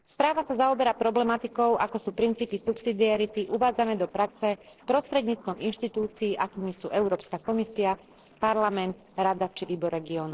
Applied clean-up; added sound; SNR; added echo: neural separator model SepFormer DNS4.